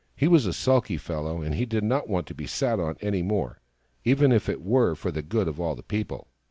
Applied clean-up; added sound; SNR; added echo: none; none; none; none.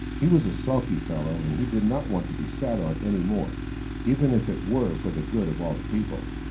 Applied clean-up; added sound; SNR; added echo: none; Tools; 6 dB; reverberation time 0.3 s.